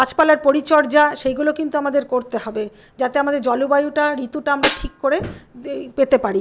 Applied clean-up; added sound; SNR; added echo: none; Snare drum; 8 dB; none.